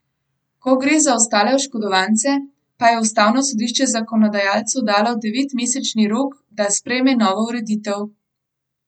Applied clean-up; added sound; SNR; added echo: none; none; none; none.